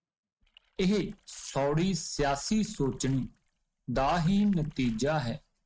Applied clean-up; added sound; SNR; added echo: neural mask model RNNoise.